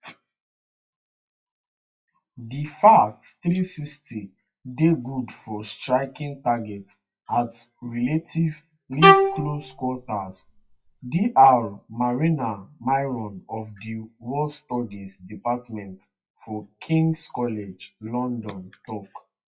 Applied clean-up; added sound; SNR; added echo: classical method WPE with log-MMSE.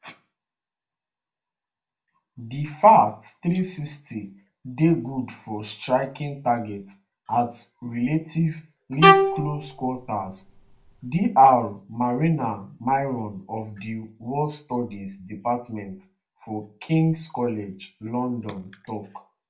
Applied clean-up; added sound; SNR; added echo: none; Bowed string instrument; -3 dB; reverberation time 0.2 s.